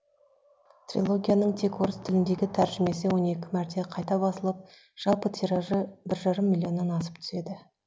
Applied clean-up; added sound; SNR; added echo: none; none; none; none.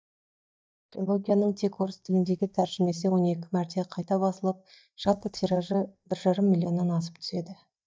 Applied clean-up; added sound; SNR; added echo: neural mask model DeepFilterNet 3.